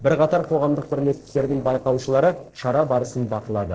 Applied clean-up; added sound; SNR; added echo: neural separator model SepFormer DNS4.